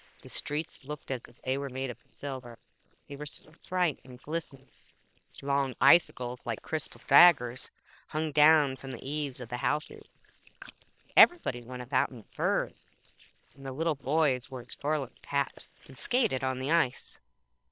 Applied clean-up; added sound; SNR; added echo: neural separator model SepFormer WHAM!.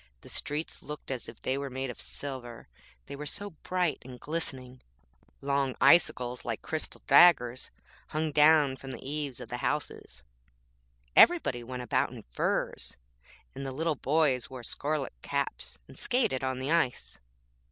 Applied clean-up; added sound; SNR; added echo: none; none; none; none.